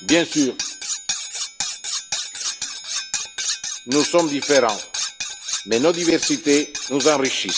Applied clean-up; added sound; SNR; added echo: none; Cutlery, silverware; 5 dB; none.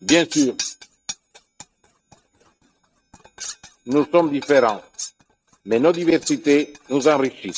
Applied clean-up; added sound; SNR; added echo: neural mask model RNNoise.